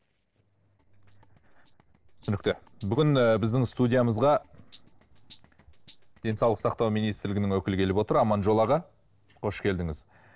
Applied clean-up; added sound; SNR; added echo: neural separator model SepFormer DNS4.